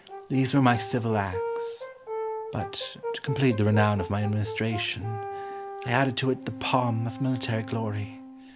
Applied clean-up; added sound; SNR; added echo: none; Brass instrument; 9 dB; none.